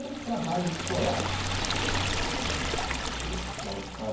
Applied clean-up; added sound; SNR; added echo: none; Liquid; -4 dB; reverberation time 0.9 s.